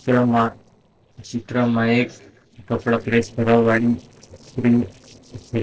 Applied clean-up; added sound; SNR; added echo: neural separator model SepFormer DNS4.